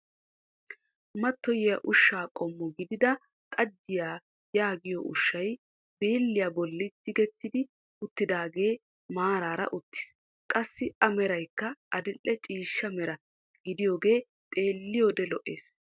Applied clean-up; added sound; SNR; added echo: none; none; none; none.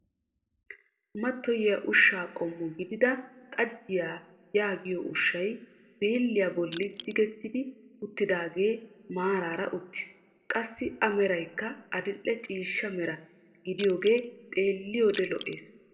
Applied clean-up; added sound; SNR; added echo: none; Crushing; 12 dB; reverberation time 1.0 s.